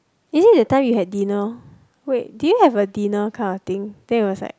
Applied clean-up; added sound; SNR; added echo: none; none; none; none.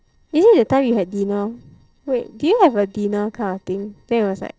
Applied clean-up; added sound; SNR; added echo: neural separator model SepFormer DNS4.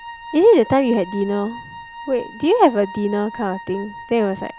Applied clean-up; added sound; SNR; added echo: none; Wind instrument, woodwind instrument; 17 dB; none.